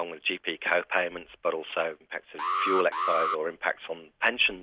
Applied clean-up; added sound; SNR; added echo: none; Alarm; 1 dB; none.